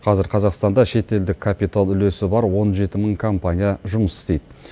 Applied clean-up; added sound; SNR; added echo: none; none; none; none.